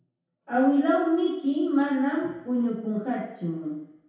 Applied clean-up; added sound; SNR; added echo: none; none; none; reverberation time 0.8 s.